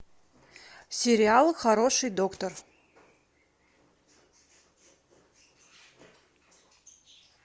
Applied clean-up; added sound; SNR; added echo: none; none; none; none.